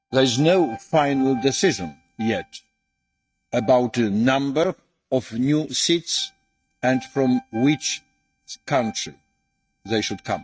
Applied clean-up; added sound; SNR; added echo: neural mask model RNNoise.